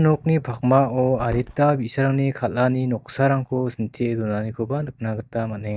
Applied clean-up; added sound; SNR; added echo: neural mask model DeepFilterNet 3.